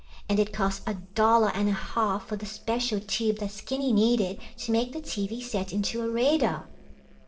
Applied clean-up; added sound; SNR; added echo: neural separator model SepFormer DNS4.